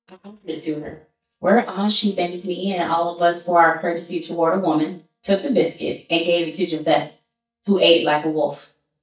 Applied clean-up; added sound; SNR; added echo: neural mask model DeepFilterNet 3.